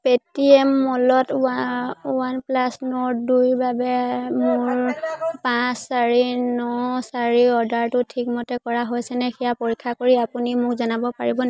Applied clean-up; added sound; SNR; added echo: none; none; none; none.